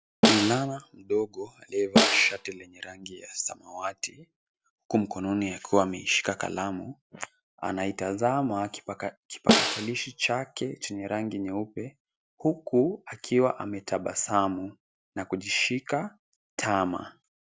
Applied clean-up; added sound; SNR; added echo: none; Snare drum; -3 dB; none.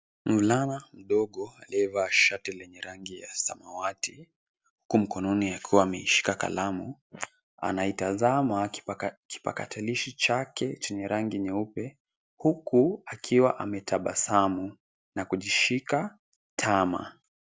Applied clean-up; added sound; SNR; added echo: none; none; none; none.